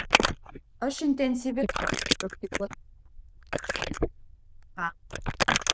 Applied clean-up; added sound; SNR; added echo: neural diffusion model UNIVERSE++.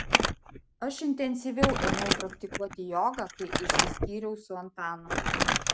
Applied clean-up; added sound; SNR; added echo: none; Crumpling, crinkling; -3 dB; none.